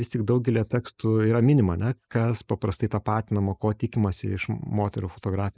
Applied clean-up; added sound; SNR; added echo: neural mask model Resemble Enhance denoiser.